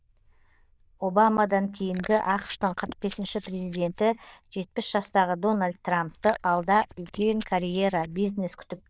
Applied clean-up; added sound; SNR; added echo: neural diffusion model UNIVERSE++.